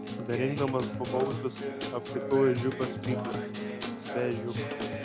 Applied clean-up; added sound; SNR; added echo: none; Acoustic guitar; 2 dB; none.